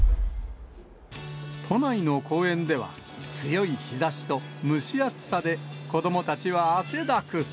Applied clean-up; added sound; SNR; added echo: none; Bass drum; 6 dB; none.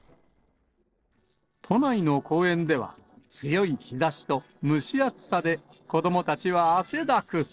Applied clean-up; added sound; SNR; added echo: neural separator model SepFormer DNS4.